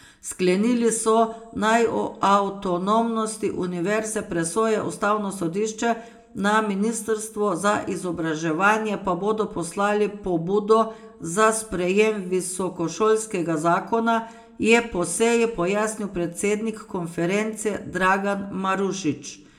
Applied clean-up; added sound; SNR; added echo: none; none; none; reverberation time 0.3 s.